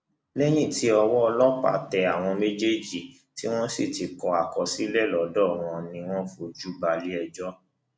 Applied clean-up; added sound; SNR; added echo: none; none; none; none.